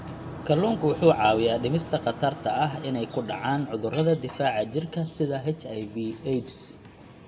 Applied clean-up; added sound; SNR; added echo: none; none; none; reverberation time 1.8 s.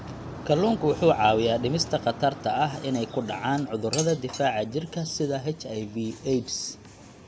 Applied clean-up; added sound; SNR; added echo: none; none; none; none.